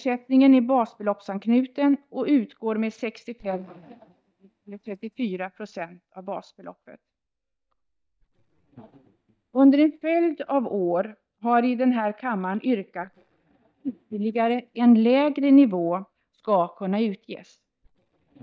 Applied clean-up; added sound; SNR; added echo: neural mask model DeepFilterNet 3.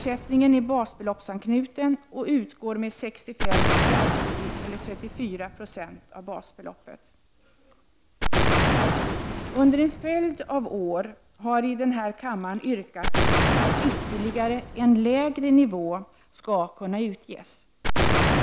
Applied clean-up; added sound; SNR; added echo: none; Explosion; 0 dB; none.